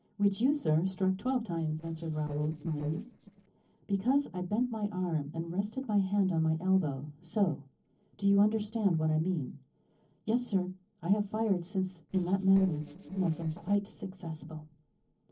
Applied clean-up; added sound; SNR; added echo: neural separator model SepFormer DNS4.